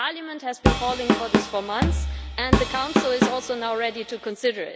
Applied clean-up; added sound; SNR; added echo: none; Drum kit; -4 dB; none.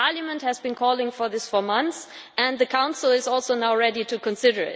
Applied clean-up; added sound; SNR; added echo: none; none; none; none.